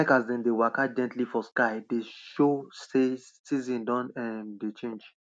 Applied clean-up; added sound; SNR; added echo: none; none; none; none.